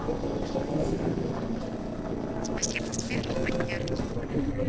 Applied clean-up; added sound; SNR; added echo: neural separator model SepFormer DNS4.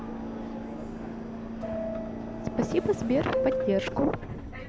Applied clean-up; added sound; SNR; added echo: none; Subway, metro, underground; 2 dB; none.